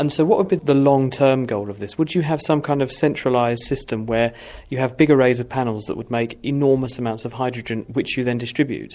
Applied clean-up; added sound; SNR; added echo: none; none; none; none.